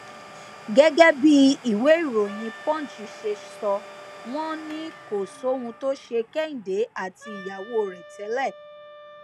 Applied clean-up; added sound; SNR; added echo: none; Domestic sounds, home sounds + Wind instrument, woodwind instrument; 19 dB; none.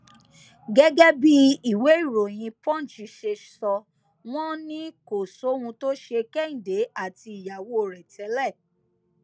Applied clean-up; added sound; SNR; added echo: none; none; none; none.